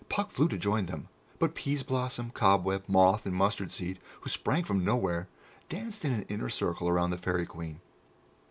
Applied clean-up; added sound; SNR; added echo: none; none; none; none.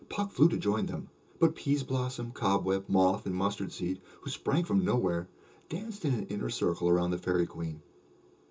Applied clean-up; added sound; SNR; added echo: none; none; none; reverberation time 0.2 s.